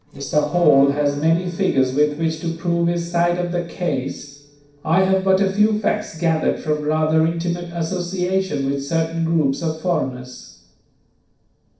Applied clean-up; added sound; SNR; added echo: neural separator model SepFormer DNS4.